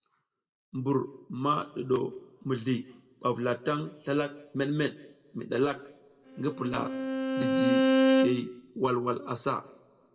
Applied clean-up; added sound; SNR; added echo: none; Bowed string instrument; -4 dB; reverberation time 1.0 s.